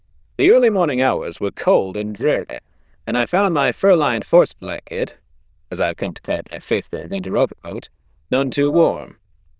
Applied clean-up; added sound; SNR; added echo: neural diffusion model UNIVERSE++.